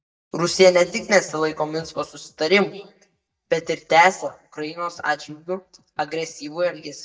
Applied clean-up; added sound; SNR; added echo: neural mask model DeepFilterNet 3.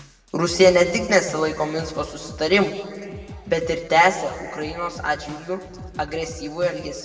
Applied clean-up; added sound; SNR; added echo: none; Drum kit; 18 dB; reverberation time 1.9 s.